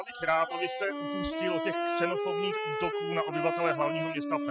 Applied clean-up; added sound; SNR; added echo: classical method spectral subtraction.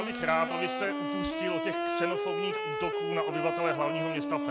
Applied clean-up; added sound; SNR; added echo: none; Wind instrument, woodwind instrument; -1 dB; none.